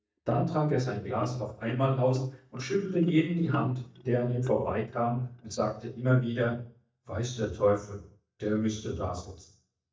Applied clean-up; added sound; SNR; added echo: neural mask model DeepFilterNet 3.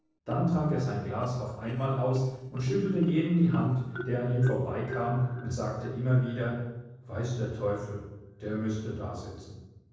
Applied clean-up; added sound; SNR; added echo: neural separator model SepFormer DNS4.